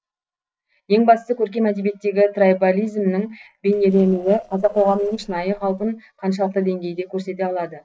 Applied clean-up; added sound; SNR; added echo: neural separator model SepFormer DNS4.